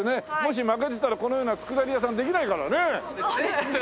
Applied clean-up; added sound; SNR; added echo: none; Wind instrument, woodwind instrument; 20 dB; none.